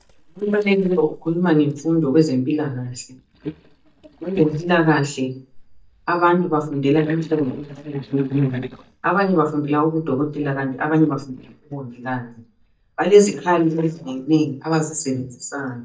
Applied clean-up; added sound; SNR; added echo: neural mask model DeepFilterNet 3.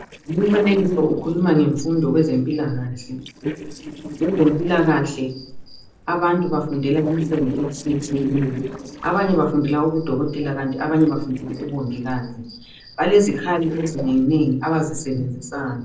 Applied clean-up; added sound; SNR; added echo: neural separator model SepFormer DNS4.